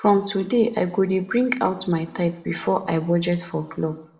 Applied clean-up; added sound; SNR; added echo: none; none; none; reverberation time 0.7 s.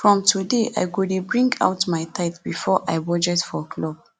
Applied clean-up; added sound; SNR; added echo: none; none; none; none.